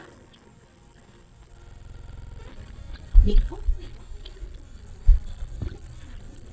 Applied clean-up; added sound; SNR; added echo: neural mask model DeepFilterNet 3.